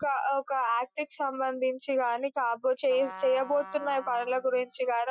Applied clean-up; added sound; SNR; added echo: classical method Wiener filter.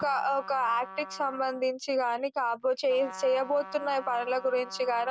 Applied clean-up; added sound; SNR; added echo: none; Trumpet; 16 dB; none.